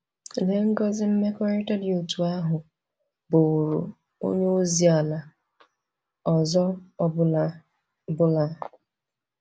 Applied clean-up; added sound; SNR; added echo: none; none; none; none.